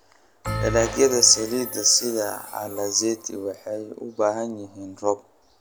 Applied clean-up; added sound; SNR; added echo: none; Bell; 11 dB; none.